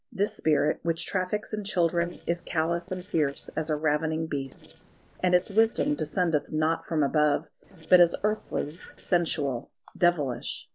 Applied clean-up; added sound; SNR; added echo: neural separator model SepFormer DNS4.